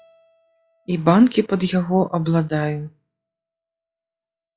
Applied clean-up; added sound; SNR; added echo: classical method log-MMSE.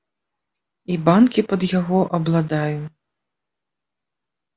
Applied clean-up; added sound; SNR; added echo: none; none; none; none.